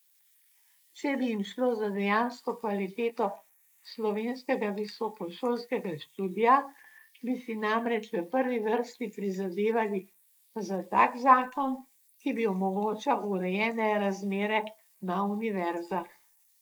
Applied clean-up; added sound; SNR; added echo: neural mask model Resemble Enhance denoiser.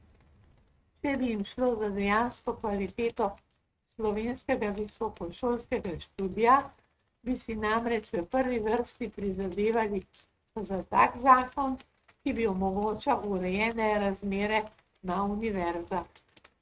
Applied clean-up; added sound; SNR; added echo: neural mask model RNNoise.